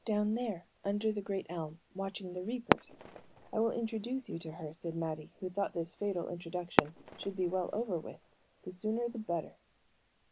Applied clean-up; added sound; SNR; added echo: none; Fireworks; 5 dB; none.